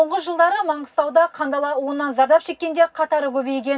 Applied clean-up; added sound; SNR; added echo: none; none; none; reverberation time 0.4 s.